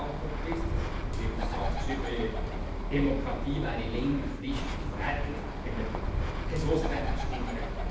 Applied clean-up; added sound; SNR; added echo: none; Bird; -3 dB; reverberation time 0.8 s.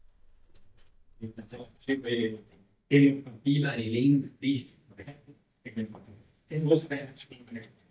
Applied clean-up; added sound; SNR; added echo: neural mask model DeepFilterNet 3.